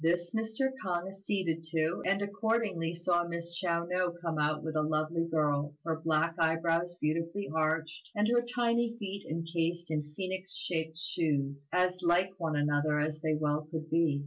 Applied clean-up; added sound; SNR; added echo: none; none; none; none.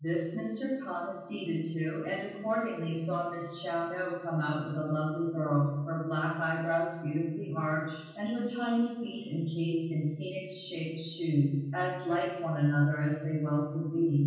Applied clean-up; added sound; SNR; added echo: none; none; none; reverberation time 1.2 s.